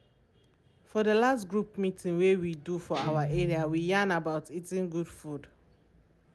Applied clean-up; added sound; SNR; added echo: none; Guitar; 12 dB; none.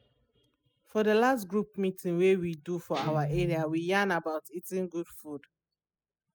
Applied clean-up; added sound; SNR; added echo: classical method spectral subtraction.